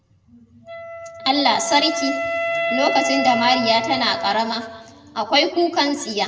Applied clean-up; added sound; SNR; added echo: none; Wind instrument, woodwind instrument; 5 dB; reverberation time 1.3 s.